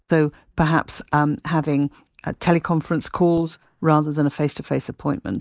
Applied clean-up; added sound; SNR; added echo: neural mask model DeepFilterNet 3.